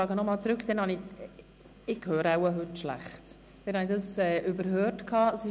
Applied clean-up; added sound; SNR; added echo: none; none; none; none.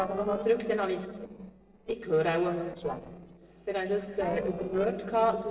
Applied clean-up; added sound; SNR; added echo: neural separator model SepFormer DNS4.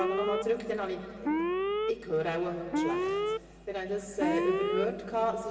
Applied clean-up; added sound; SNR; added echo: none; Alarm; 0 dB; reverberation time 2.0 s.